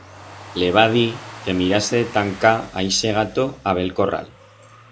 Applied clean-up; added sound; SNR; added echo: none; Domestic sounds, home sounds + Motor vehicle (road); 18 dB; none.